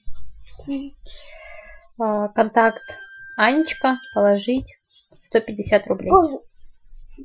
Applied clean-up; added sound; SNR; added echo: classical method Wiener filter.